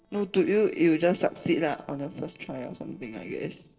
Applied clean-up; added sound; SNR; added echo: neural separator model SepFormer DNS4.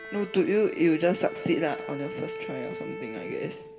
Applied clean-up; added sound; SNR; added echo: none; Bowed string instrument; 10 dB; reverberation time 1.4 s.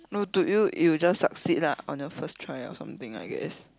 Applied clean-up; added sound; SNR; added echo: none; none; none; none.